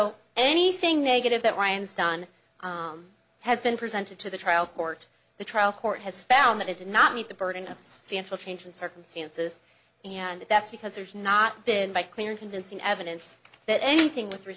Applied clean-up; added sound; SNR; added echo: none; none; none; none.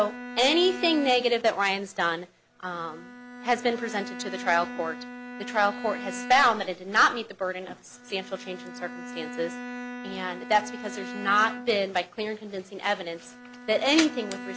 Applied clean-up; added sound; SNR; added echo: none; Bowed string instrument; 12 dB; none.